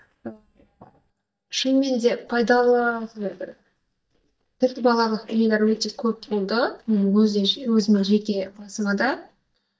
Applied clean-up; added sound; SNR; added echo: neural mask model DeepFilterNet 3.